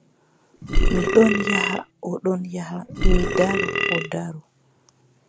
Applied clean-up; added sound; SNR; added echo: none; Burping, eructation; -4 dB; none.